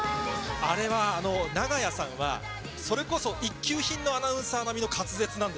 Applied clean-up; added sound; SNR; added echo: none; none; none; none.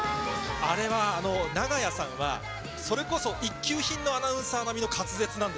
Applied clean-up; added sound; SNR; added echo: none; Trumpet; 13 dB; none.